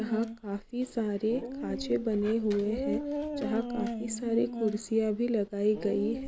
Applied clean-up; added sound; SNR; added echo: none; Dog; 7 dB; none.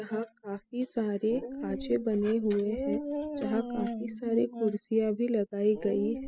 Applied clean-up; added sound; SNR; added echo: classical method spectral subtraction.